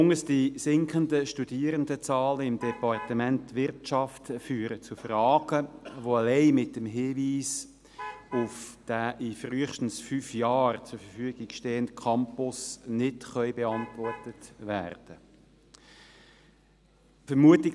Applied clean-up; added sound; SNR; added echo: none; Alarm / Truck; 15 dB; none.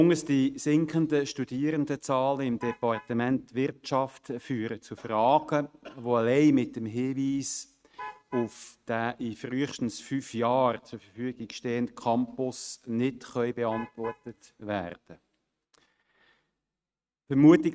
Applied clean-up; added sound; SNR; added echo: neural mask model RNNoise.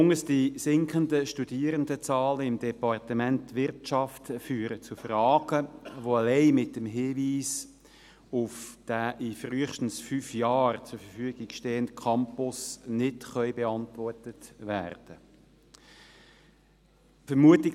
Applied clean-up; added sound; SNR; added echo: none; none; none; none.